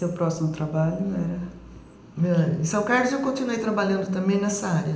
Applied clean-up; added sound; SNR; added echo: none; none; none; reverberation time 0.8 s.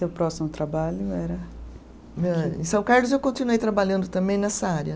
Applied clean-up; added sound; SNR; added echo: none; none; none; none.